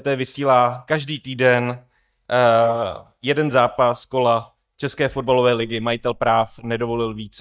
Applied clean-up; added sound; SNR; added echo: neural mask model DeepFilterNet 3.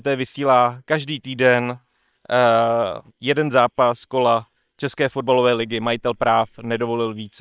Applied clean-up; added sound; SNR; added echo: neural separator model SepFormer WHAM!.